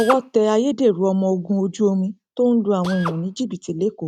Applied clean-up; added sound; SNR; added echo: neural mask model RNNoise.